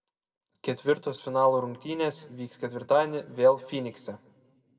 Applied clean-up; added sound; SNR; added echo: none; none; none; reverberation time 1.3 s.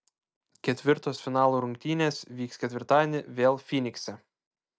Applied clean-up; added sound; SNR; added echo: none; none; none; none.